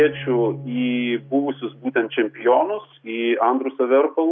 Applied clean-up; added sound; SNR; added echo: none; Bowed string instrument; 19 dB; none.